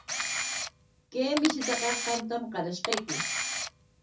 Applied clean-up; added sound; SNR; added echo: none; Camera; 1 dB; reverberation time 0.3 s.